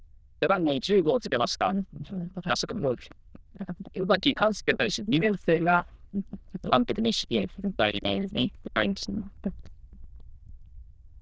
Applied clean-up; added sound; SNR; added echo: neural diffusion model UNIVERSE++.